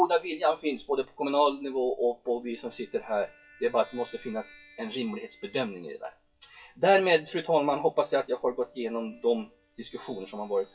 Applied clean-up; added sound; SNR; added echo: classical method WPE with log-MMSE.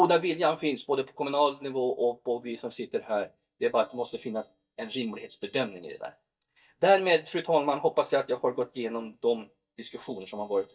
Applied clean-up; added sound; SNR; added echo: neural mask model DeepFilterNet 3.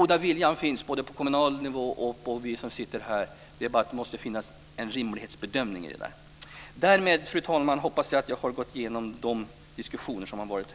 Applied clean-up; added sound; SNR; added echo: none; none; none; none.